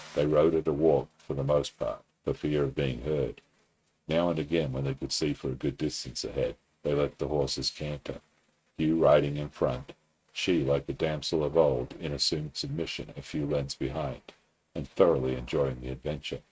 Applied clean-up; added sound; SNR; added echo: neural mask model RNNoise.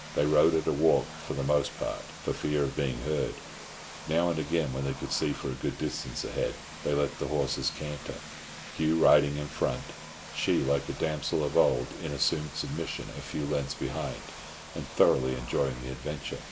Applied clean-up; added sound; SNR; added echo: none; Vehicle; 14 dB; none.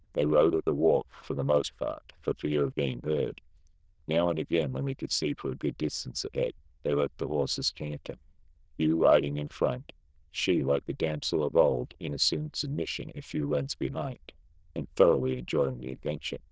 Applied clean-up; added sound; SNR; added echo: neural diffusion model UNIVERSE++.